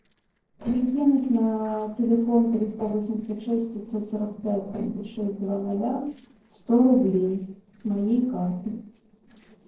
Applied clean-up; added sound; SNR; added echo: neural separator model SepFormer DNS4.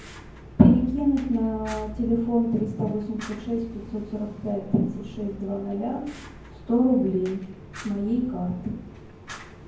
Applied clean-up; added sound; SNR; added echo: none; Fire; 17 dB; reverberation time 0.9 s.